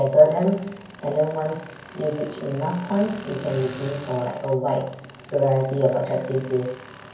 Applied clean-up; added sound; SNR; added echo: none; Tools; 20 dB; reverberation time 0.9 s.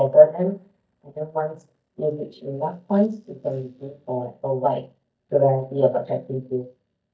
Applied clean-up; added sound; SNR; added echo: neural mask model DeepFilterNet 3.